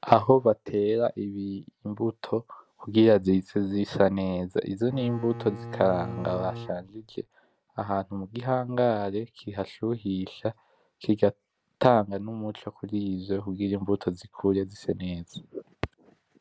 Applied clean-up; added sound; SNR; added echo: none; Bowed string instrument; 11 dB; none.